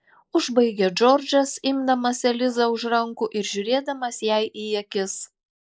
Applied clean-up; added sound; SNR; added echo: neural mask model Resemble Enhance denoiser.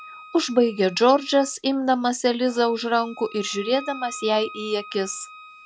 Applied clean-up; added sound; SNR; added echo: none; Wind instrument, woodwind instrument; 19 dB; none.